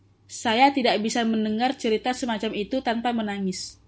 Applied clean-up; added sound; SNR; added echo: none; none; none; none.